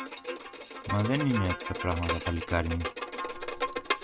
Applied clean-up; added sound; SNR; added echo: none; Bowed string instrument; 4 dB; none.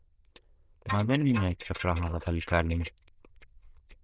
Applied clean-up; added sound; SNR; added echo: neural diffusion model UNIVERSE++.